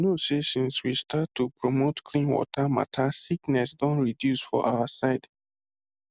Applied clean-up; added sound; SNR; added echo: none; none; none; none.